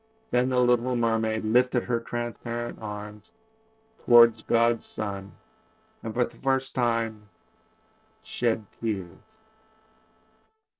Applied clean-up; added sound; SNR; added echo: neural separator model SepFormer DNS4.